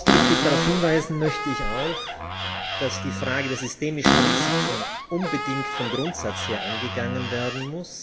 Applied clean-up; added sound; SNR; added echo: none; Cupboard open or close; -2 dB; reverberation time 1.2 s.